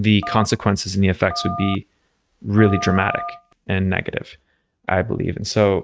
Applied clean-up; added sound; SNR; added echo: neural mask model RNNoise.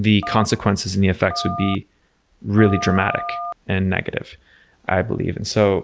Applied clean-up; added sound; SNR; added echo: none; Telephone; 10 dB; none.